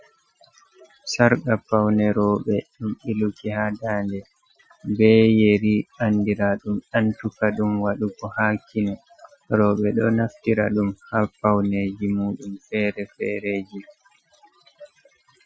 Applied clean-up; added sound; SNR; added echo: classical method Wiener filter.